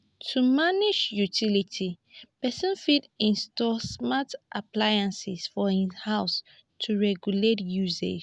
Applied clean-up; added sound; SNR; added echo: none; none; none; none.